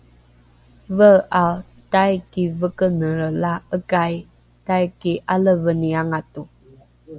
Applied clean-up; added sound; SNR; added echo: none; none; none; none.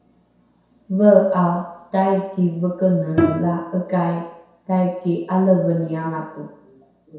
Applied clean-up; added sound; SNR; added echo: none; Bowed string instrument; 5 dB; reverberation time 0.7 s.